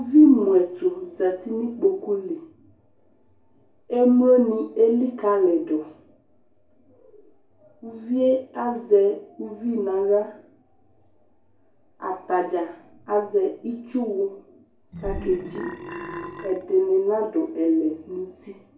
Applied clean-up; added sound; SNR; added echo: none; Burping, eructation; 10 dB; reverberation time 0.3 s.